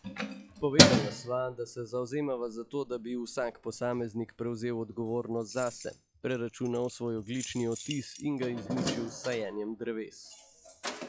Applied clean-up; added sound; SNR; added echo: classical method log-MMSE.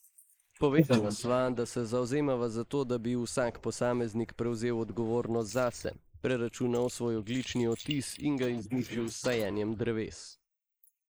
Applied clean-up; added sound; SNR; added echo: neural mask model Resemble Enhance denoiser.